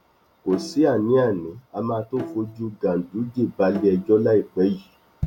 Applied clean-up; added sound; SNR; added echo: none; Bowed string instrument; 19 dB; none.